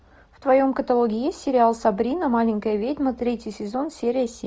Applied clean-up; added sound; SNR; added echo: none; none; none; none.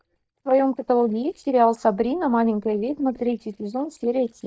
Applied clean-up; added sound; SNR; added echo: neural mask model DeepFilterNet 3.